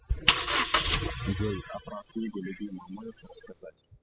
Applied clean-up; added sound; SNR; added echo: classical method spectral subtraction.